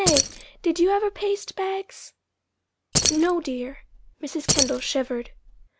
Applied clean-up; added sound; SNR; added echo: none; Keys jangling; 1 dB; none.